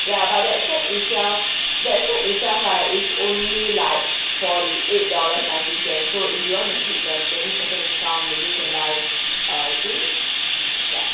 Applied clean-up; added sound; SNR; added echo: none; Bathtub (filling or washing); -4 dB; reverberation time 0.6 s.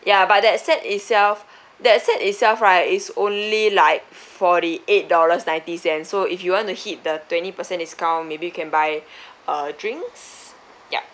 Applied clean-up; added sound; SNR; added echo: none; none; none; none.